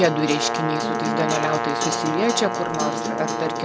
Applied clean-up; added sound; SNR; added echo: none; Brass instrument + Acoustic guitar; 0 dB; none.